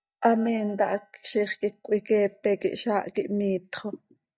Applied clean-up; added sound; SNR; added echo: neural mask model DeepFilterNet 3.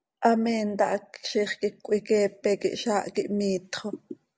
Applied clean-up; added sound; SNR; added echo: none; none; none; none.